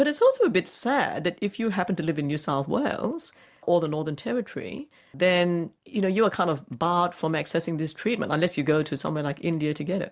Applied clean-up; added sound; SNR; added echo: none; none; none; none.